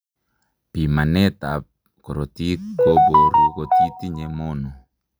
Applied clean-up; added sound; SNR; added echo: none; none; none; none.